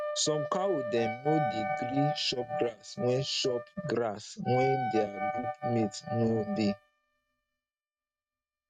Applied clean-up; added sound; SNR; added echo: neural mask model RNNoise.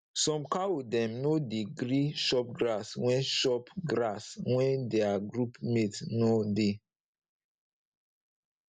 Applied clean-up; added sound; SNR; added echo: none; none; none; none.